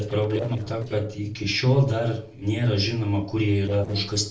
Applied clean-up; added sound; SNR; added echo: neural separator model SepFormer DNS4.